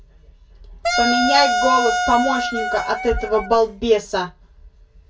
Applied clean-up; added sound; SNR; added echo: none; Wind instrument, woodwind instrument; 1 dB; reverberation time 0.2 s.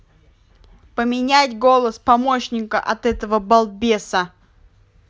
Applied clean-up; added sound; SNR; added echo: none; none; none; none.